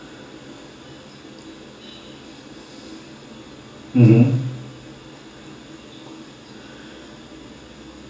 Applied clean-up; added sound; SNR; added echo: none; none; none; reverberation time 0.7 s.